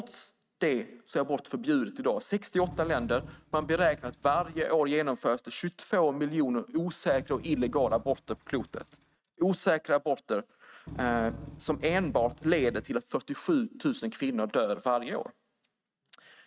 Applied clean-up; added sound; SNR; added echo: neural mask model RNNoise.